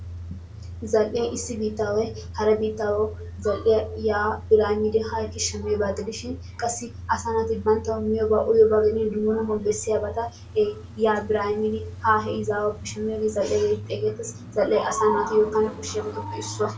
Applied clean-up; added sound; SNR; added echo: none; Idling / Engine starting / Accelerating, revving, vroom / Car; 13 dB; reverberation time 0.2 s.